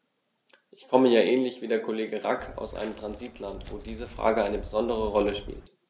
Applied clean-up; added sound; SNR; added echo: none; Walk, footsteps; 15 dB; none.